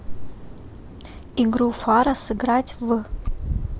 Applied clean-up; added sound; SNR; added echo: none; Bird vocalization, bird call, bird song; 12 dB; none.